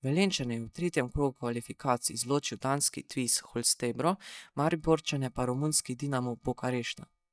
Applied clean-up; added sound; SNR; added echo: neural mask model DeepFilterNet 3.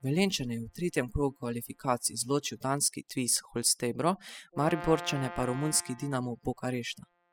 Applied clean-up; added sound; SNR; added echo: classical method spectral subtraction.